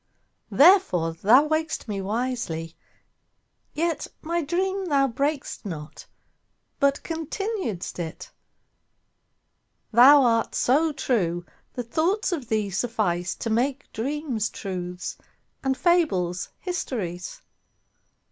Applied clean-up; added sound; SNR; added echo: none; none; none; none.